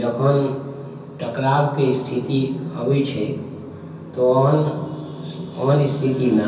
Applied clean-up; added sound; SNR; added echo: none; none; none; reverberation time 0.6 s.